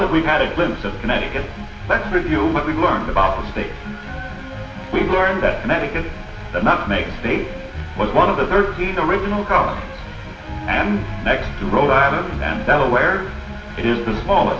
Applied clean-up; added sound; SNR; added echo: none; none; none; reverberation time 0.8 s.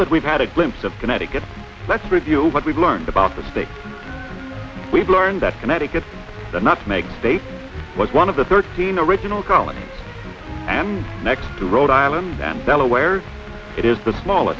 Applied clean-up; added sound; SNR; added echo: none; none; none; none.